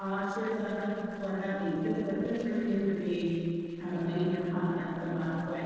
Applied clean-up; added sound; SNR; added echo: neural separator model SepFormer DNS4.